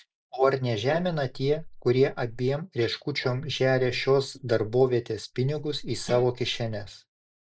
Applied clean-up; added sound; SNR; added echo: neural mask model Resemble Enhance denoiser.